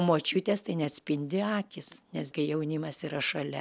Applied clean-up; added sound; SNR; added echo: none; none; none; none.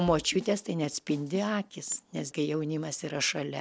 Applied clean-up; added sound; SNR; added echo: none; Drum / Drum kit; 19 dB; none.